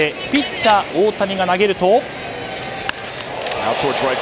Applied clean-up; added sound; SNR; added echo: none; none; none; none.